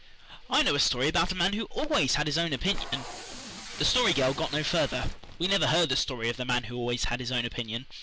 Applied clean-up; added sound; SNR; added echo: none; Packing tape, duct tape; 13 dB; none.